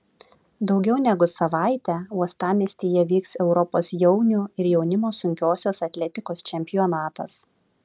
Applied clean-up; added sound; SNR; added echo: none; none; none; none.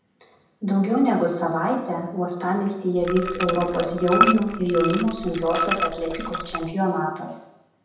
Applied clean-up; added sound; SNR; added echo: none; Liquid; 3 dB; reverberation time 0.9 s.